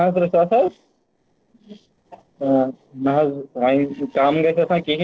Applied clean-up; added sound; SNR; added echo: neural separator model SepFormer DNS4.